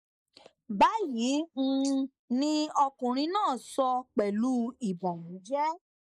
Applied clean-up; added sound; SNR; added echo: neural mask model Resemble Enhance denoiser.